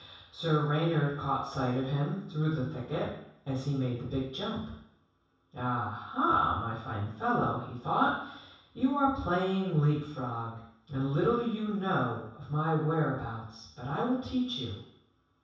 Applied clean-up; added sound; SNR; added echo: none; none; none; reverberation time 0.7 s.